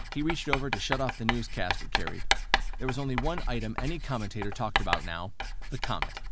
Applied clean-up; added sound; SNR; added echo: none; Writing; -3 dB; none.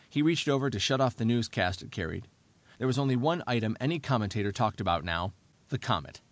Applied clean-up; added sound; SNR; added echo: none; none; none; none.